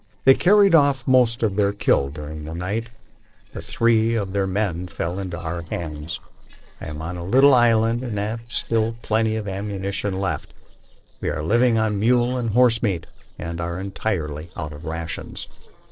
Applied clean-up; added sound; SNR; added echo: neural separator model SepFormer DNS4.